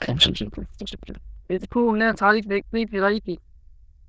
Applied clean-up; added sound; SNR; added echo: neural diffusion model UNIVERSE++.